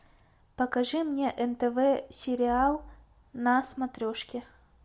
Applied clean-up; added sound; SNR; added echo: none; none; none; none.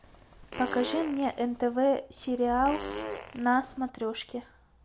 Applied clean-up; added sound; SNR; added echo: none; Fart; 10 dB; none.